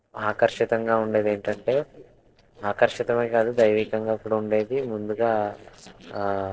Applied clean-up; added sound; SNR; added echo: neural separator model SepFormer DNS4.